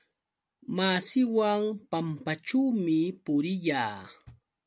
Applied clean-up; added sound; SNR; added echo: none; none; none; none.